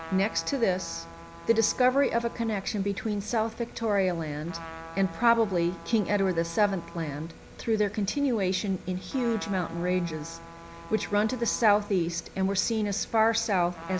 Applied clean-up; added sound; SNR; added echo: none; Trumpet; 18 dB; none.